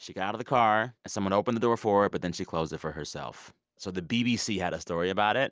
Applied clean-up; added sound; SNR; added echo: none; none; none; none.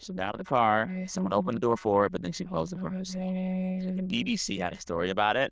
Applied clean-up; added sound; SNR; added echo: neural diffusion model UNIVERSE++.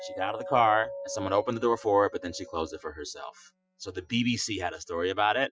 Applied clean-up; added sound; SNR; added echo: classical method Wiener filter.